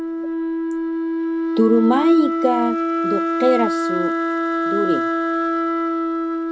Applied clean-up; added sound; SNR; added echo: none; Wind instrument, woodwind instrument; -1 dB; none.